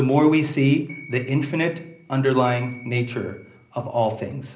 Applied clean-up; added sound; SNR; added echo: none; Bell; 17 dB; reverberation time 0.5 s.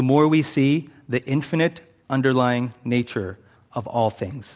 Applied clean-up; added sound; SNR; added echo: none; none; none; none.